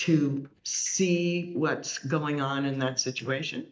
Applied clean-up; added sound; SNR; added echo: neural mask model DeepFilterNet 3.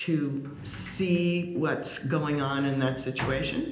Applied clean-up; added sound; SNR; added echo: none; Sliding door; 14 dB; reverberation time 0.8 s.